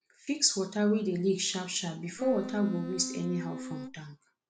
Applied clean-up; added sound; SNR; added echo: none; Wind instrument, woodwind instrument; 8 dB; none.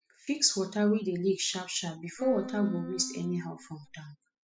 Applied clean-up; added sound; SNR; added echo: classical method spectral subtraction.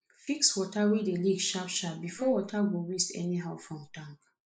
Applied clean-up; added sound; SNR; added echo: neural mask model Resemble Enhance denoiser.